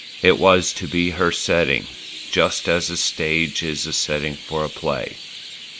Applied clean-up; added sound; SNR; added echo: none; Chirp, tweet; 14 dB; none.